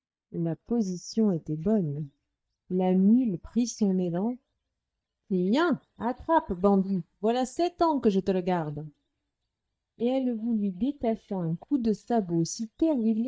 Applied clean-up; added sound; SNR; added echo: neural mask model DeepFilterNet 3.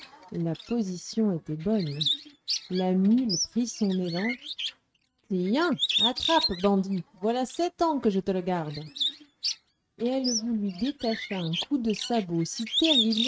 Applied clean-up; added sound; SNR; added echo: neural mask model RNNoise.